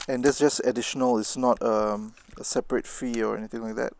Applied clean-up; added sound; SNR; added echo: neural mask model Resemble Enhance denoiser.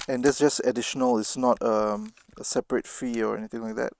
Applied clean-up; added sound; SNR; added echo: neural mask model RNNoise.